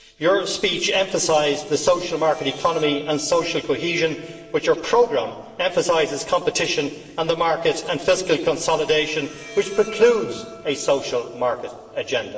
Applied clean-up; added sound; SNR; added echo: neural separator model SepFormer DNS4.